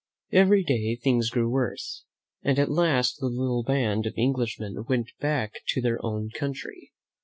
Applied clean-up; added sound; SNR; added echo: none; none; none; none.